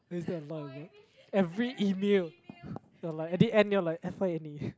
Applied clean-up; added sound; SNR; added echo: none; none; none; none.